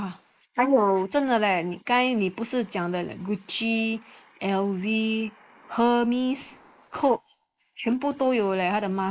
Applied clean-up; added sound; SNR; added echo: neural mask model Resemble Enhance denoiser.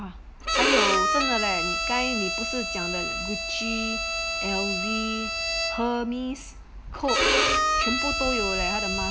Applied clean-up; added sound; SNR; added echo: none; Bowed string instrument; -4 dB; none.